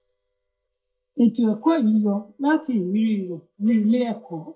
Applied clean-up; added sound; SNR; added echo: neural mask model DeepFilterNet 3.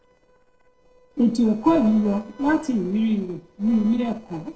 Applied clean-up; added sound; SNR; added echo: neural separator model SepFormer DNS4.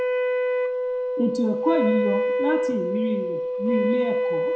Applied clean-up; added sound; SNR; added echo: none; Wind instrument, woodwind instrument; -3 dB; reverberation time 0.6 s.